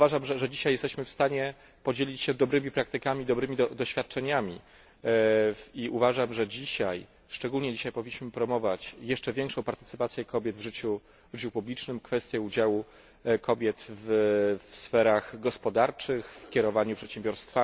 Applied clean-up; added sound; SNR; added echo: none; none; none; none.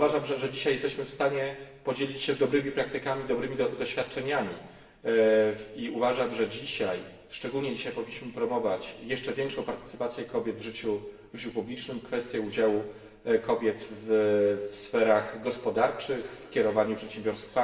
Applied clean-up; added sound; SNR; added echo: none; none; none; reverberation time 1.1 s.